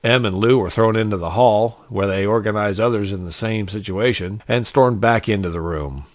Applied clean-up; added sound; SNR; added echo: none; none; none; none.